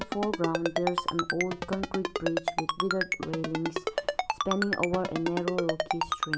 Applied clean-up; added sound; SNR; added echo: none; Ringtone; 0 dB; none.